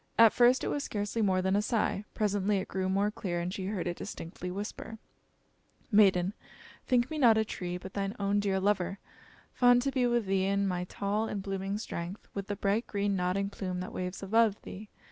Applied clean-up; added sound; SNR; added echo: none; none; none; none.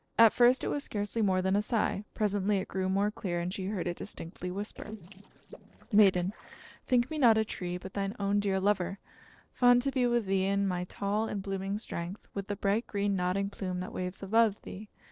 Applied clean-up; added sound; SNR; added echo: neural separator model SepFormer DNS4.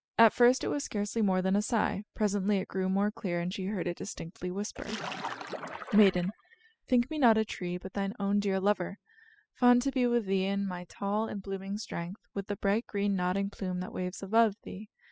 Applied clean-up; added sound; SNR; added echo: classical method spectral subtraction.